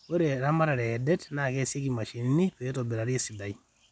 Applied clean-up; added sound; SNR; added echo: none; none; none; none.